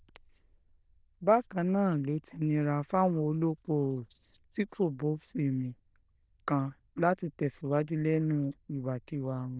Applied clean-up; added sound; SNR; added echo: neural diffusion model UNIVERSE++.